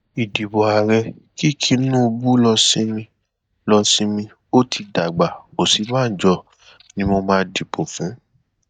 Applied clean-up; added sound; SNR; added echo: neural mask model DeepFilterNet 3.